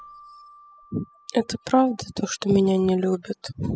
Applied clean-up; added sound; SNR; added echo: classical method spectral subtraction.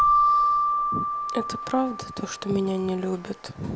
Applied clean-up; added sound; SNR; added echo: none; Keyboard (musical); -4 dB; none.